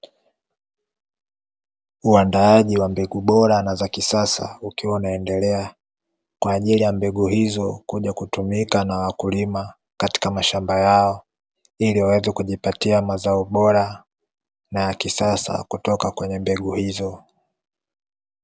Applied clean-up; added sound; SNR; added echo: none; none; none; none.